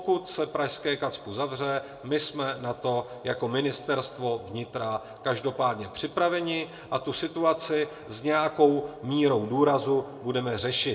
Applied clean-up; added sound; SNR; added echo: none; none; none; reverberation time 0.6 s.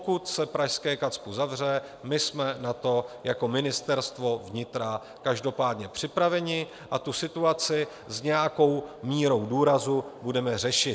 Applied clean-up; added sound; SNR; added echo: none; none; none; none.